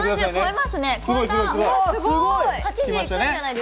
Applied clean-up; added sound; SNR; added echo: none; none; none; none.